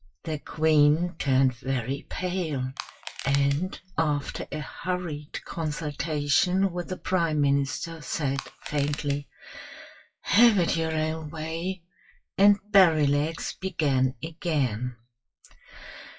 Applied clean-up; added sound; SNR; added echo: classical method WPE with log-MMSE.